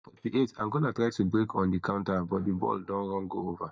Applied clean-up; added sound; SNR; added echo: neural mask model DeepFilterNet 3.